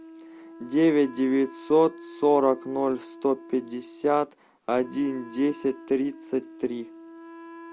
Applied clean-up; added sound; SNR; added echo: none; Wind instrument, woodwind instrument; 18 dB; none.